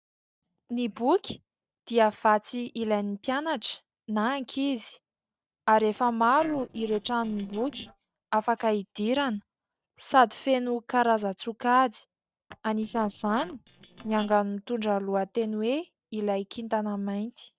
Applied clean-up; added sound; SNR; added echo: neural separator model SepFormer DNS4.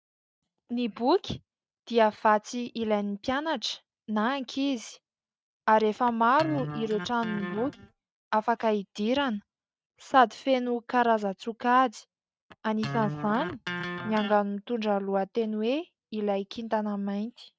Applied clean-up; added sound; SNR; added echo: neural mask model RNNoise.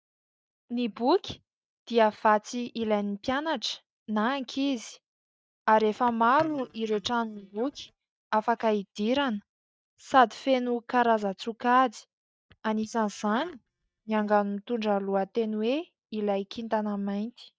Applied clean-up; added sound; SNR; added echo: neural mask model DeepFilterNet 3.